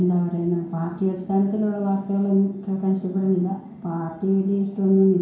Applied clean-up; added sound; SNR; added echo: none; none; none; reverberation time 0.6 s.